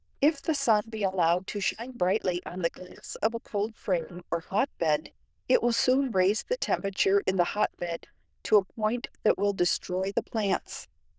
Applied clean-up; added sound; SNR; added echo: neural diffusion model UNIVERSE++.